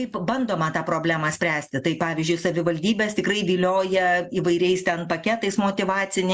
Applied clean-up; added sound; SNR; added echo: none; none; none; none.